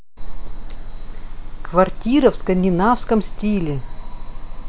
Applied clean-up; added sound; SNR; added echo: none; none; none; none.